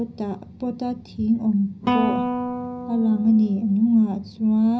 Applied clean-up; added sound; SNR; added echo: none; Guitar; 8 dB; reverberation time 0.5 s.